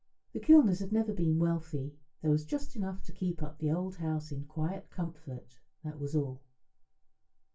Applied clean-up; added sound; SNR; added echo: none; none; none; reverberation time 0.2 s.